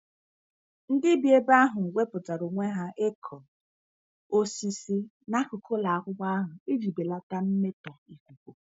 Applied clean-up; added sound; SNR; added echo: none; none; none; none.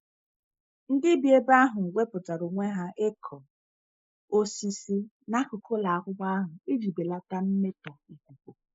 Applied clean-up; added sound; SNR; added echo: neural mask model Resemble Enhance denoiser.